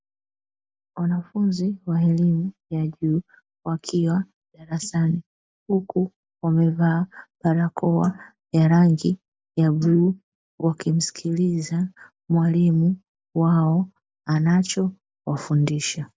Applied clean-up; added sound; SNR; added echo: neural mask model Resemble Enhance denoiser.